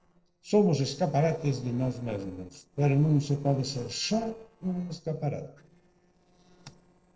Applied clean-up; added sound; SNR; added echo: neural separator model SepFormer DNS4.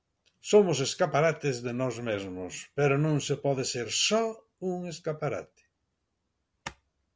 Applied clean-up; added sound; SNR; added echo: none; none; none; none.